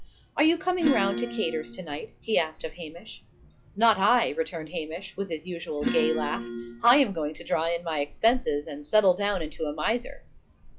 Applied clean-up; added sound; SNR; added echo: classical method log-MMSE.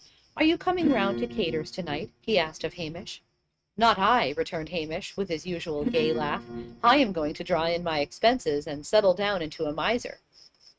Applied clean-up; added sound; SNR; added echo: neural mask model RNNoise.